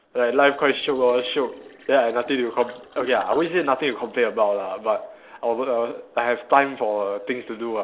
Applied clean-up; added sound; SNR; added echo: neural separator model SepFormer DNS4.